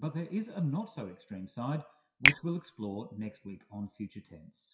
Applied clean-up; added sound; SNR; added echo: classical method WPE with log-MMSE.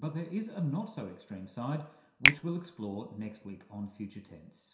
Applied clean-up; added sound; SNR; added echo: none; Finger snapping; -5 dB; reverberation time 0.7 s.